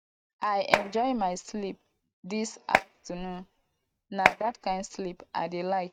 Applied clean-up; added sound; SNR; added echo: neural mask model RNNoise.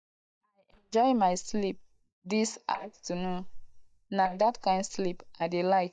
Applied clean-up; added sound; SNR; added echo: neural mask model DeepFilterNet 3.